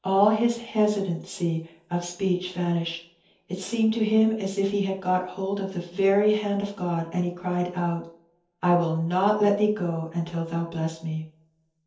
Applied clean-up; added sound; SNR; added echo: none; none; none; reverberation time 0.5 s.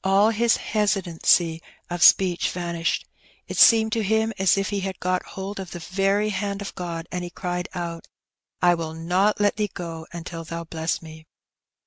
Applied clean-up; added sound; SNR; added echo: none; none; none; none.